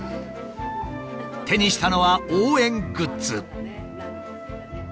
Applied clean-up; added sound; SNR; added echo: none; none; none; none.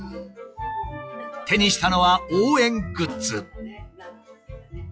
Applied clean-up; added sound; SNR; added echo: classical method log-MMSE.